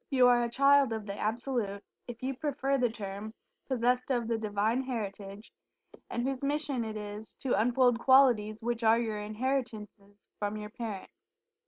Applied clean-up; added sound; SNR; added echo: none; none; none; none.